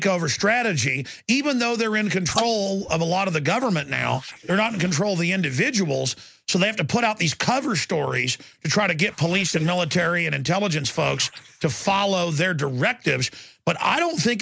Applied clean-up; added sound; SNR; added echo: neural mask model Resemble Enhance denoiser.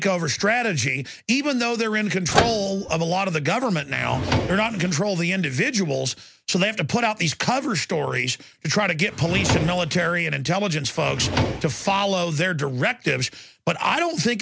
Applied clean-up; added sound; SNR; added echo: none; Drawer open or close + Microwave oven; 4 dB; none.